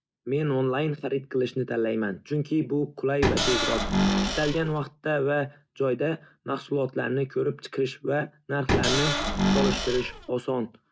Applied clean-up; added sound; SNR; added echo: none; Cupboard open or close / Door; -2 dB; none.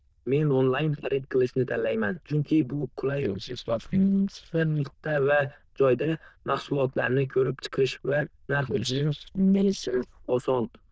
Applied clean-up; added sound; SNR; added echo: neural diffusion model UNIVERSE++.